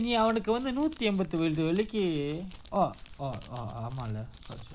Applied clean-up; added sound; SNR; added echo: none; Crumpling, crinkling; 16 dB; none.